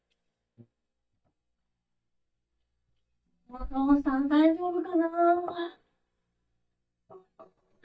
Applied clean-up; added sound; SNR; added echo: neural mask model DeepFilterNet 3.